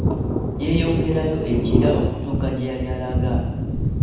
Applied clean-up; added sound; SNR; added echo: none; Thunder; -3 dB; reverberation time 1.1 s.